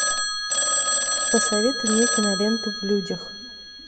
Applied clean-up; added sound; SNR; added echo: none; Telephone; -2 dB; reverberation time 1.0 s.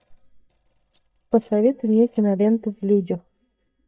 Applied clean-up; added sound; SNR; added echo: neural mask model DeepFilterNet 3.